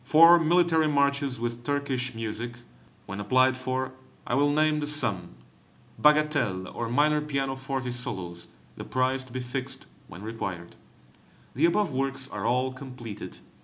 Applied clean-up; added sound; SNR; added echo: none; none; none; none.